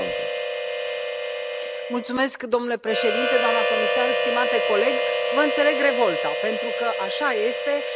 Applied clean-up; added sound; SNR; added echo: none; Harmonica; -1 dB; none.